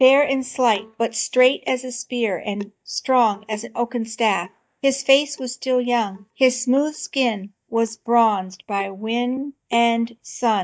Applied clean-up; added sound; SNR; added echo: neural mask model DeepFilterNet 3.